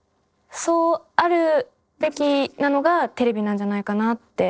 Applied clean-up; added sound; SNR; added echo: neural separator model SepFormer DNS4.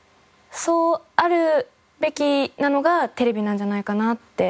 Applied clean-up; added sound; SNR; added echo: none; none; none; none.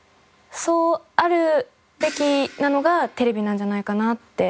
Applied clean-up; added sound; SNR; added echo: none; Crash cymbal; 19 dB; none.